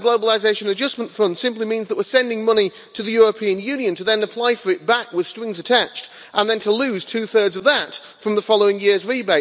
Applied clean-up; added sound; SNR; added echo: none; none; none; none.